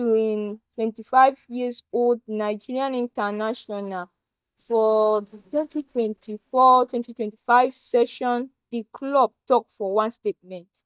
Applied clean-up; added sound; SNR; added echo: neural mask model DeepFilterNet 3.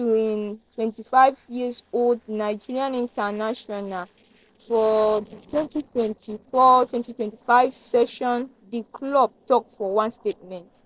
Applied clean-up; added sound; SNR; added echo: neural separator model SepFormer DNS4.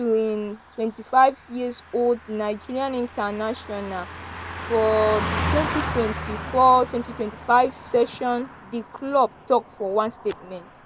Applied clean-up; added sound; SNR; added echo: none; Car passing by; 10 dB; none.